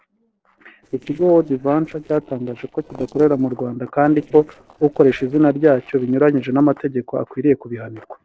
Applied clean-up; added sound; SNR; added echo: neural separator model SepFormer DNS4.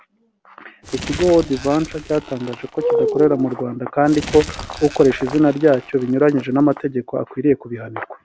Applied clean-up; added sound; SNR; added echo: none; Crumpling, crinkling; 16 dB; none.